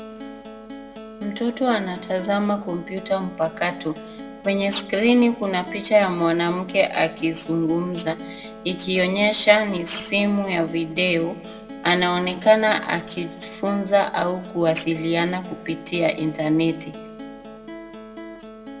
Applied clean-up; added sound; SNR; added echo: none; Acoustic guitar; 15 dB; reverberation time 0.7 s.